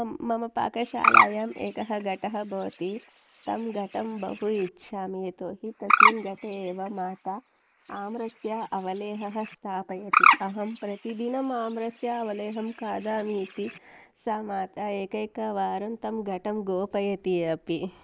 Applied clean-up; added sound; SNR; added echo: neural mask model Resemble Enhance denoiser.